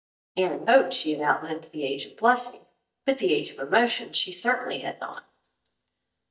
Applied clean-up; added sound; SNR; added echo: neural mask model DeepFilterNet 3.